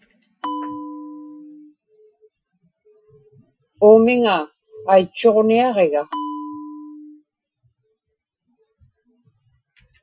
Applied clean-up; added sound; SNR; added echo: classical method Wiener filter.